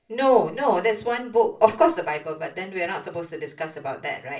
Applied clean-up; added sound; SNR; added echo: none; none; none; reverberation time 0.3 s.